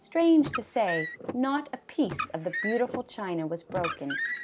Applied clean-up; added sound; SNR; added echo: none; Car; 8 dB; none.